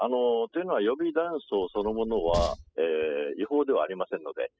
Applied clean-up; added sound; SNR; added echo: classical method spectral subtraction.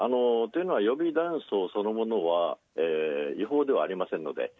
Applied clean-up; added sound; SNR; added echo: none; none; none; none.